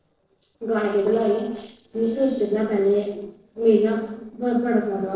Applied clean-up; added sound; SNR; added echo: neural separator model SepFormer DNS4.